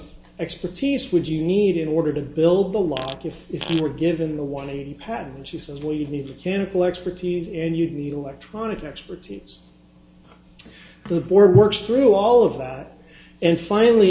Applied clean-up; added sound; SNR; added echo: none; Fart; 15 dB; reverberation time 0.6 s.